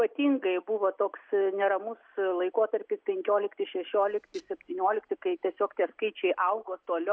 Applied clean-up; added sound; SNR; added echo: none; none; none; none.